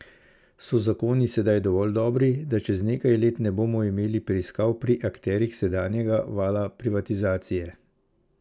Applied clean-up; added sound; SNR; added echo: none; none; none; none.